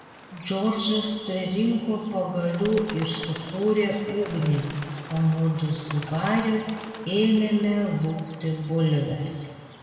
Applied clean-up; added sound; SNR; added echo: none; Bird; 17 dB; reverberation time 1.5 s.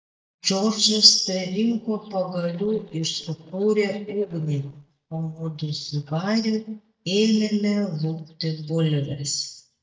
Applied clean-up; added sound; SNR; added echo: neural mask model DeepFilterNet 3.